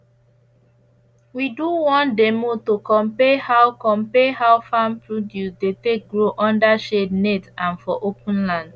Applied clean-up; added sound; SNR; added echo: none; none; none; none.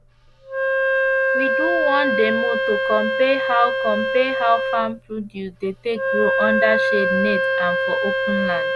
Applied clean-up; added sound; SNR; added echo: none; Wind instrument, woodwind instrument; -2 dB; none.